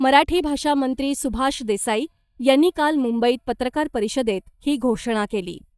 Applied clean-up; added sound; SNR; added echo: neural mask model DeepFilterNet 3.